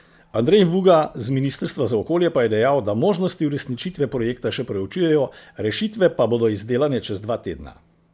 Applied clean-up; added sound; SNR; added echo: none; none; none; none.